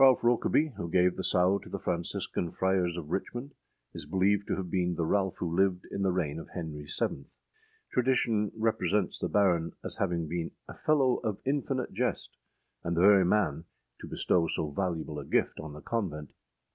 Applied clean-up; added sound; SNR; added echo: none; none; none; none.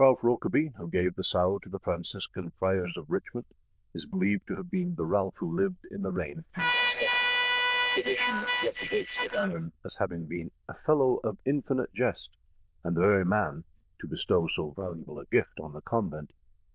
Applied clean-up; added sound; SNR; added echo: neural diffusion model UNIVERSE++.